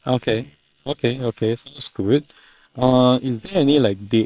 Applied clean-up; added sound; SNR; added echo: neural separator model SepFormer WHAM!.